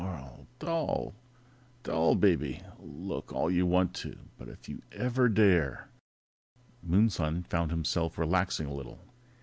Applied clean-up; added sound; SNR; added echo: none; none; none; none.